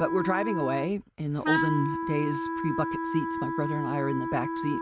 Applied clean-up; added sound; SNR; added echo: none; Wind instrument, woodwind instrument; 1 dB; none.